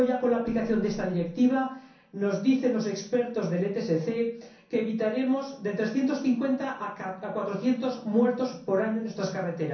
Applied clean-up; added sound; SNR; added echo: none; none; none; reverberation time 0.6 s.